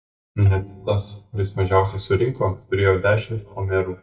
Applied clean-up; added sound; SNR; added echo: neural mask model DeepFilterNet 3.